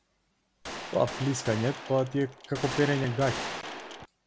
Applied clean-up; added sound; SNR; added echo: none; Gunshot, gunfire; 8 dB; none.